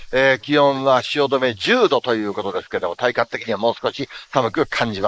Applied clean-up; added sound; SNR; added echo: neural mask model Resemble Enhance denoiser.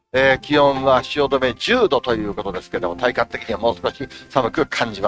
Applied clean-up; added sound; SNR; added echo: neural mask model RNNoise.